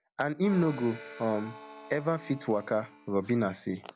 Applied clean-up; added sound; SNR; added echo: none; Harmonica; 17 dB; none.